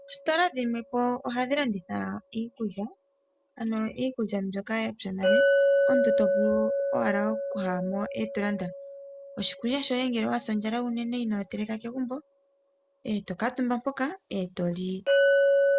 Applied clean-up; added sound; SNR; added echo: none; Chink, clink; -1 dB; none.